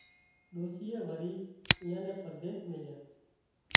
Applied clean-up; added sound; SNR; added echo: none; Scissors; -5 dB; reverberation time 0.9 s.